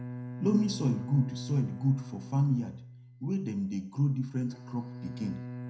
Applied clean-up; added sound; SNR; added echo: none; Bowed string instrument; 11 dB; reverberation time 0.5 s.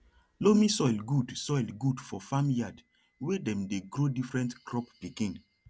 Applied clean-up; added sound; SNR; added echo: none; none; none; none.